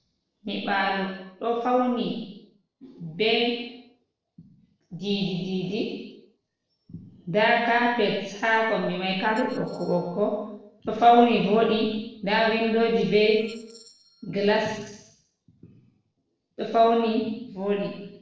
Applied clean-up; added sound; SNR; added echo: neural separator model SepFormer DNS4.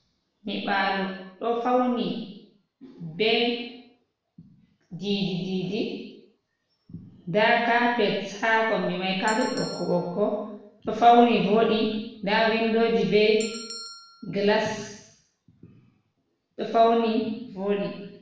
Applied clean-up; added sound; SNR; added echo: none; Bell; 17 dB; reverberation time 0.9 s.